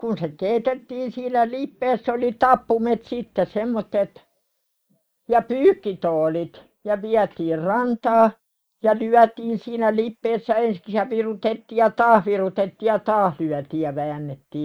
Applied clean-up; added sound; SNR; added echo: neural mask model Resemble Enhance denoiser.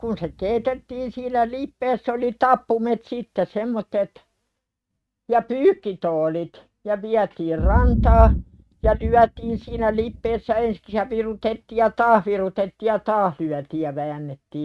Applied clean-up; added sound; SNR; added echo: neural mask model RNNoise.